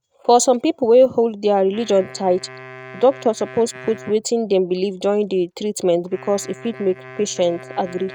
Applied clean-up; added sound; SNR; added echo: neural mask model RNNoise.